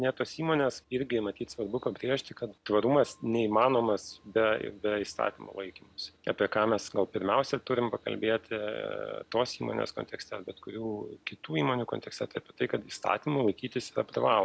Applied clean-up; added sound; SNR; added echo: none; none; none; none.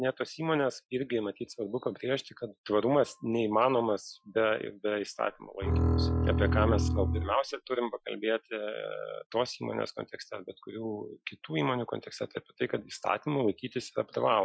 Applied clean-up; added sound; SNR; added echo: classical method Wiener filter.